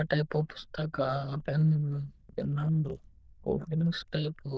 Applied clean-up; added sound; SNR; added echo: neural diffusion model UNIVERSE++.